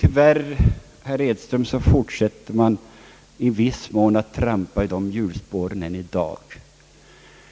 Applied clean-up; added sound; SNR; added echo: none; none; none; none.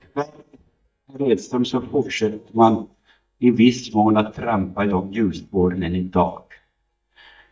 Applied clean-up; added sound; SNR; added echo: neural mask model DeepFilterNet 3.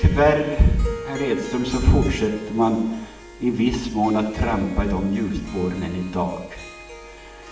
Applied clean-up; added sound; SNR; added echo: none; Harp; 17 dB; reverberation time 0.8 s.